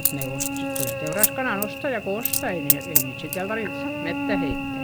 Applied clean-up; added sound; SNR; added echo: none; Cricket / Buzz + Coin (dropping); -4 dB; none.